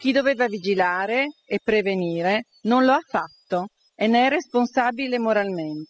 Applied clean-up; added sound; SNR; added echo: classical method spectral subtraction.